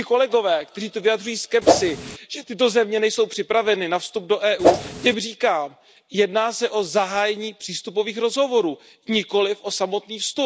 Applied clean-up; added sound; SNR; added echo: none; Whoosh, swoosh, swish; -3 dB; none.